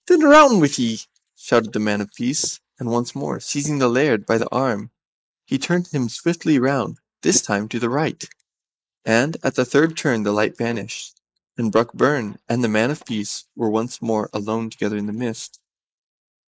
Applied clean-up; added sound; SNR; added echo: neural mask model Resemble Enhance denoiser.